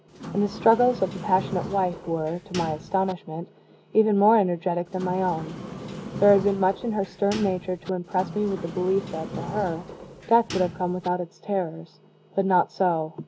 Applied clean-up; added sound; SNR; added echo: none; Sliding door; 11 dB; none.